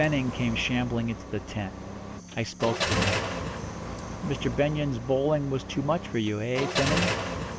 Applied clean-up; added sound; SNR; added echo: none; Car; 4 dB; none.